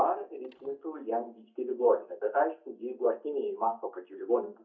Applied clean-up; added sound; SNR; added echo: neural mask model DeepFilterNet 3.